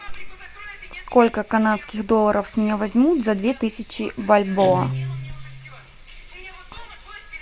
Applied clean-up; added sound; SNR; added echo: none; Guitar; 14 dB; none.